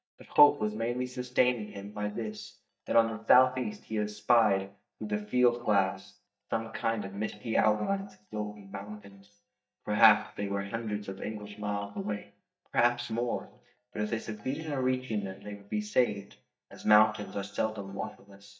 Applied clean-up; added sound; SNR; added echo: neural mask model DeepFilterNet 3.